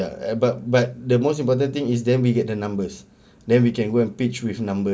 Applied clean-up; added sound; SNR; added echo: none; none; none; none.